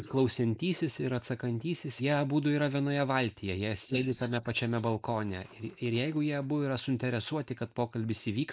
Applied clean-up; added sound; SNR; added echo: neural mask model Resemble Enhance denoiser.